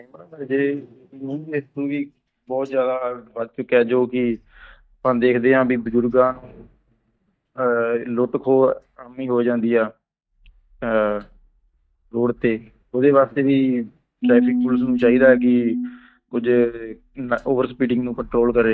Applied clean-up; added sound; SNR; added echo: neural mask model DeepFilterNet 3.